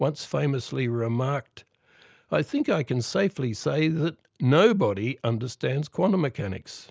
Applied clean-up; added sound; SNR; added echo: none; none; none; none.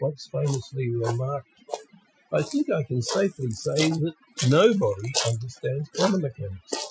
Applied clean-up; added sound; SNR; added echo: classical method Wiener filter.